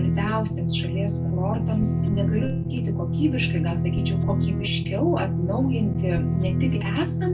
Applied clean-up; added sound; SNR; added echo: none; Guitar; -5 dB; reverberation time 0.1 s.